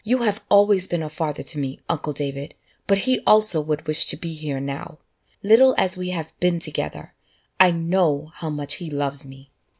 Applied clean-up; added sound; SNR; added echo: none; none; none; none.